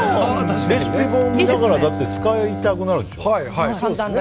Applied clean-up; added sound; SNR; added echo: none; Bowed string instrument; 6 dB; none.